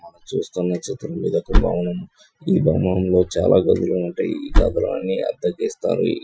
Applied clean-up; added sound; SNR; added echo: classical method Wiener filter.